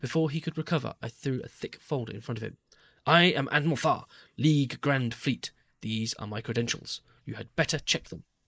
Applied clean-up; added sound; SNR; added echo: neural mask model Resemble Enhance denoiser.